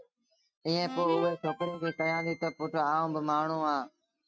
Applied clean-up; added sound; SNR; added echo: neural mask model RNNoise.